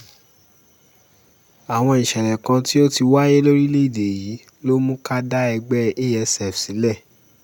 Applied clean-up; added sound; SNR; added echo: none; none; none; none.